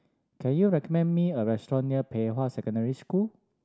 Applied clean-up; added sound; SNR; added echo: none; none; none; none.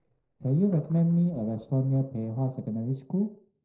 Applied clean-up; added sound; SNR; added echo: neural separator model SepFormer DNS4.